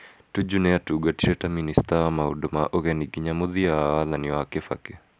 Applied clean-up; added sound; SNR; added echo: none; none; none; none.